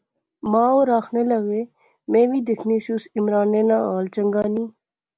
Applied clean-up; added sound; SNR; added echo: none; none; none; none.